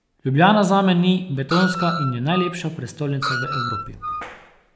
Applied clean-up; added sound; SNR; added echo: none; Screech; 7 dB; none.